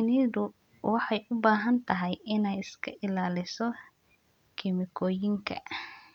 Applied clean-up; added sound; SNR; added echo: none; none; none; none.